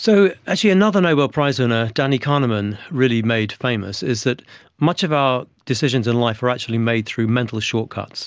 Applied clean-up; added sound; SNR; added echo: none; none; none; none.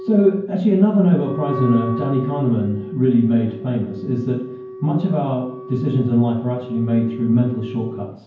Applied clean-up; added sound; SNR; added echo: none; Wind instrument, woodwind instrument; 13 dB; reverberation time 0.9 s.